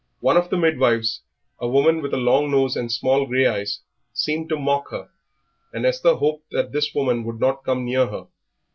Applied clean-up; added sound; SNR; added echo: none; none; none; none.